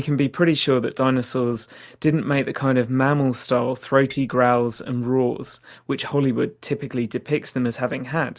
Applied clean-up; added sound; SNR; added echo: neural mask model DeepFilterNet 3.